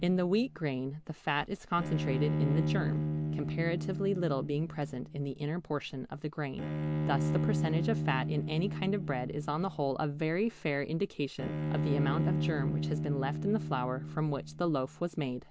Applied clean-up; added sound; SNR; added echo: none; Bowed string instrument; 2 dB; none.